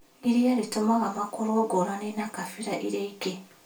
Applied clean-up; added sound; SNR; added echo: none; none; none; reverberation time 0.3 s.